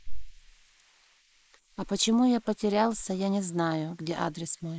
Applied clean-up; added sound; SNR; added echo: neural mask model Resemble Enhance denoiser.